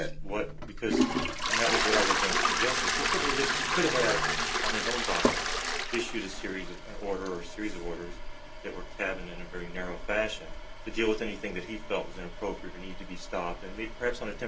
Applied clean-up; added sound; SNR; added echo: none; Toilet flush; -3 dB; reverberation time 0.2 s.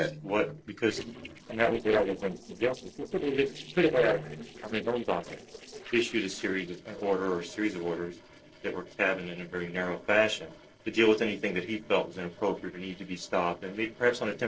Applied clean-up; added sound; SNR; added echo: neural separator model SepFormer DNS4.